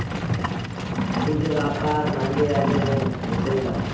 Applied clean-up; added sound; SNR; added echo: none; Livestock, farm animals, working animals; -2 dB; reverberation time 0.9 s.